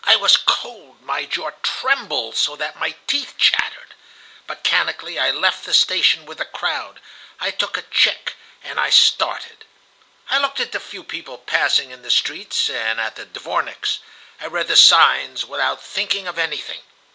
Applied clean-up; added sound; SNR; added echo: none; none; none; none.